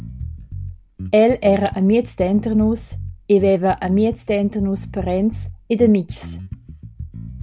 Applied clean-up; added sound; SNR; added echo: none; Bass guitar; 13 dB; none.